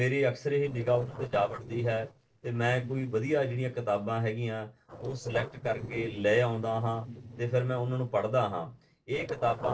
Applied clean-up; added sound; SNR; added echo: neural separator model SepFormer DNS4.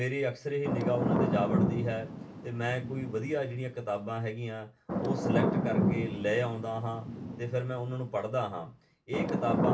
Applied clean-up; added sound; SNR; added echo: none; Thunder / Rain; 0 dB; reverberation time 0.2 s.